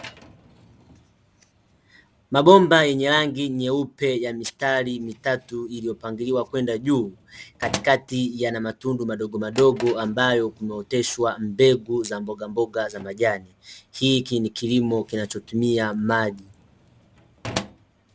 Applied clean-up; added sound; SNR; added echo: none; Drawer open or close; 19 dB; none.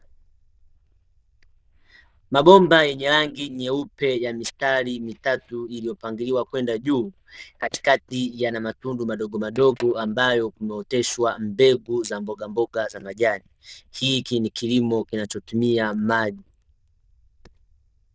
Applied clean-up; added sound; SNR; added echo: neural diffusion model UNIVERSE++.